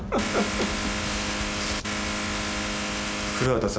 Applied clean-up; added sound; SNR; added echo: none; Vehicle; -1 dB; none.